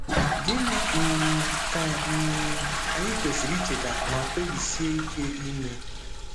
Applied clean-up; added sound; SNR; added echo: none; Toilet flush; -2 dB; none.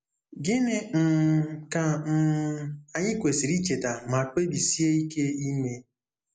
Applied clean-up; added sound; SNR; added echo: none; none; none; none.